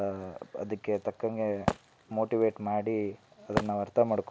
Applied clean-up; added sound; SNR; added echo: none; Wood; 8 dB; none.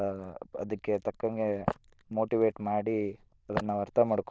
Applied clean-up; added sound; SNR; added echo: neural diffusion model UNIVERSE++.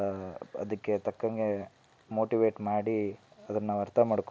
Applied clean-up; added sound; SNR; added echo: none; none; none; none.